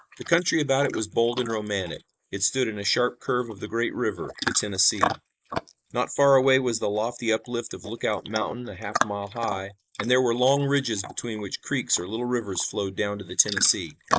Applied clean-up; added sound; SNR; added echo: neural mask model Resemble Enhance denoiser.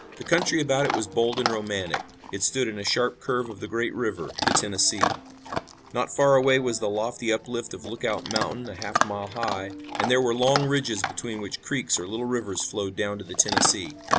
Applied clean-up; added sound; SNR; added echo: none; Chewing, mastication / Dog; 6 dB; none.